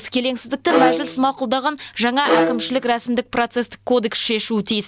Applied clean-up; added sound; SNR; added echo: none; Bowed string instrument; 2 dB; none.